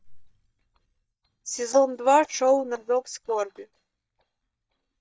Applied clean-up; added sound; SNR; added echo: neural mask model DeepFilterNet 3.